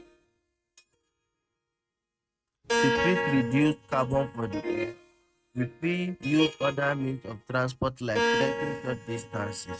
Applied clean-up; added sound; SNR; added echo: neural mask model RNNoise.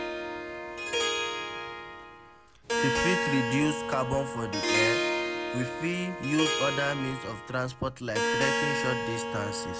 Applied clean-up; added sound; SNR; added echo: none; Harp; -2 dB; none.